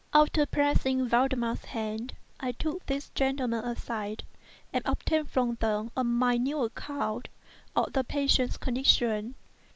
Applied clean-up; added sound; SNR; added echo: none; none; none; none.